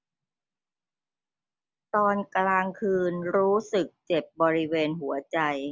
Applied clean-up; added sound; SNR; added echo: none; none; none; none.